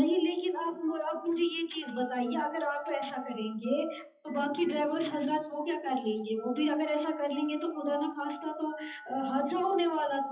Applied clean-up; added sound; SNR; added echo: classical method WPE with log-MMSE.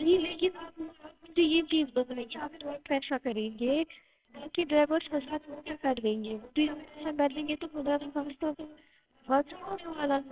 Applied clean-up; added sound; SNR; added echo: neural separator model SepFormer WHAMR!.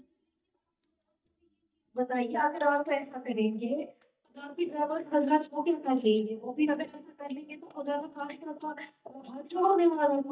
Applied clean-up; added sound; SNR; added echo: neural mask model DeepFilterNet 3.